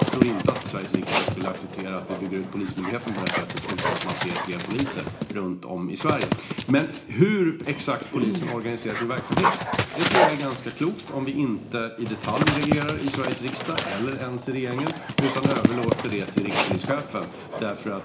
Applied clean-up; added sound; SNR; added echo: none; Dog; 0 dB; reverberation time 0.4 s.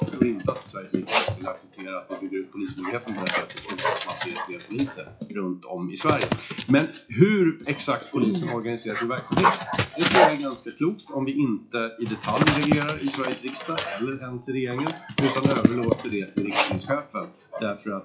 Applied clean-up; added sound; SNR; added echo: classical method WPE with log-MMSE.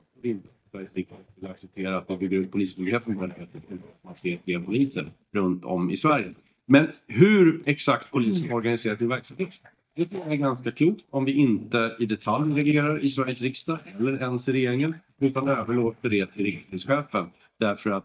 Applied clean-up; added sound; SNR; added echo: neural mask model DeepFilterNet 3.